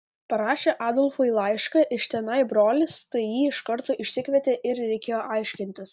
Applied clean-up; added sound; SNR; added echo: none; none; none; none.